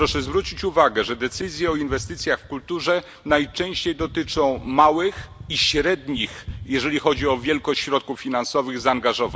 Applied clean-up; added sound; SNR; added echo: none; Gunshot, gunfire; 16 dB; none.